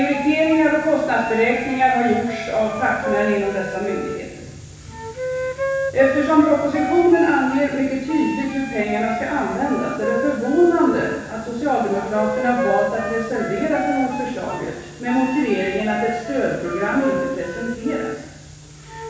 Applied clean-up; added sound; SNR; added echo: none; Wind instrument, woodwind instrument; 8 dB; reverberation time 1.1 s.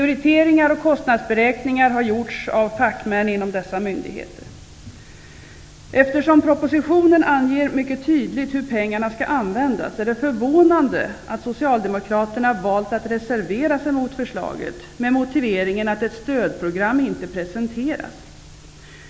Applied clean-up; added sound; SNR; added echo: none; none; none; none.